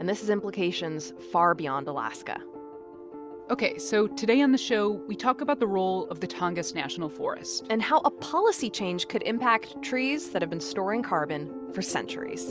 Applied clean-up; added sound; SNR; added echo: none; none; none; none.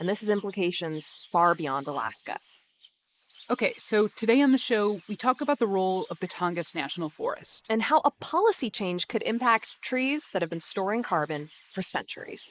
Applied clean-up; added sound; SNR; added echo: neural mask model Resemble Enhance denoiser.